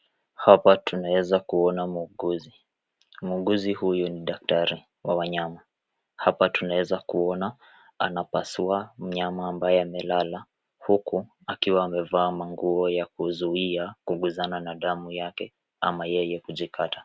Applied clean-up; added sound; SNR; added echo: none; none; none; none.